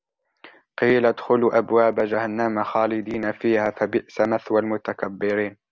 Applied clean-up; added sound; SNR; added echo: none; none; none; none.